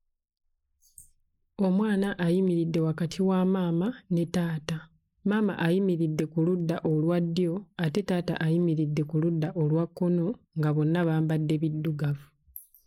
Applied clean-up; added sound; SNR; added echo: neural mask model Resemble Enhance denoiser.